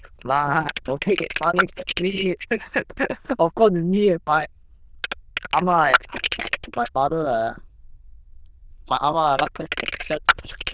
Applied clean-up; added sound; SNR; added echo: neural diffusion model UNIVERSE++.